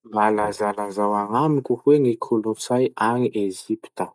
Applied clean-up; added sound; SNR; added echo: neural mask model DeepFilterNet 3.